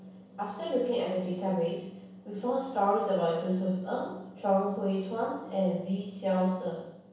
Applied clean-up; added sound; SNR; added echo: none; none; none; reverberation time 0.7 s.